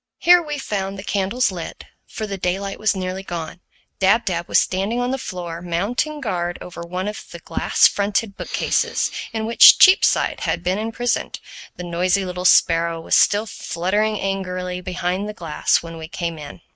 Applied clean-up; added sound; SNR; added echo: neural mask model RNNoise.